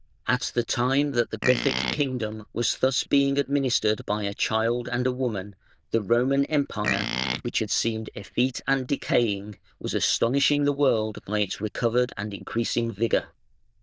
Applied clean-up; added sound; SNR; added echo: neural diffusion model UNIVERSE++.